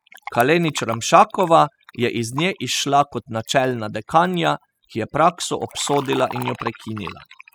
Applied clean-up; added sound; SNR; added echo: classical method spectral subtraction.